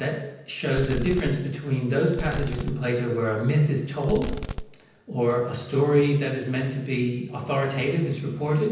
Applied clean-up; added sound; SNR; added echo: none; Fireworks; 8 dB; reverberation time 0.9 s.